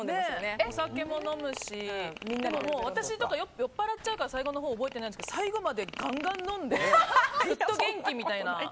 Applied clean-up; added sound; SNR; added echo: none; Fart; 16 dB; none.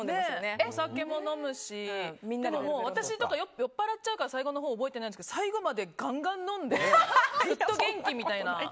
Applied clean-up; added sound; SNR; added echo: none; none; none; none.